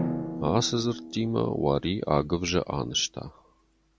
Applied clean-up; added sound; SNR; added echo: none; Drum; 10 dB; none.